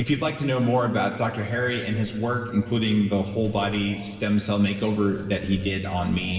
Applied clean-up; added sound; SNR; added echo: none; none; none; reverberation time 1.9 s.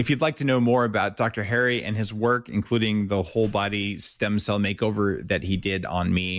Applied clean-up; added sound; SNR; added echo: none; none; none; none.